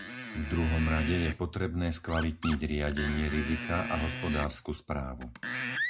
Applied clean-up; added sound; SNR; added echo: none; Screech; 7 dB; none.